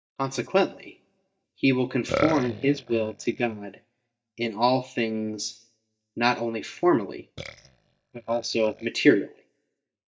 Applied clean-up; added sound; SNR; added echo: neural mask model DeepFilterNet 3.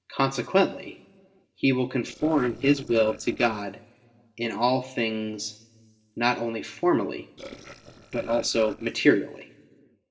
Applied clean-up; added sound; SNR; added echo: neural separator model SepFormer DNS4.